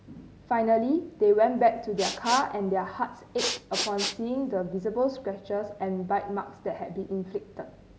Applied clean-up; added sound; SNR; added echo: none; Respiratory sounds; 7 dB; none.